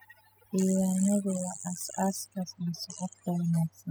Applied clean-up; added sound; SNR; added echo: classical method spectral subtraction.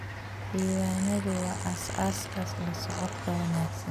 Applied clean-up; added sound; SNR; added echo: none; Fart + Train; 9 dB; none.